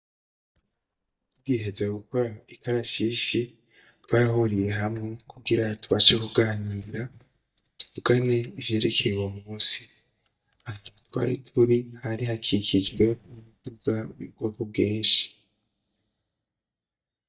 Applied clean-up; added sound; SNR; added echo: neural mask model DeepFilterNet 3.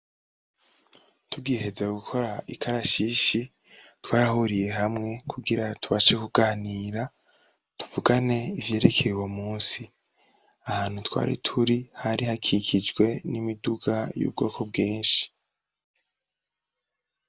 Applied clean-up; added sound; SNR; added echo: none; none; none; none.